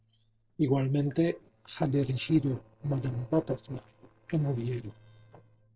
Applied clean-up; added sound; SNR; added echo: neural separator model SepFormer DNS4.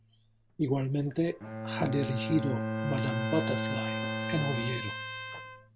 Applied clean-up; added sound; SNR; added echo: none; Bowed string instrument + Trumpet; 2 dB; none.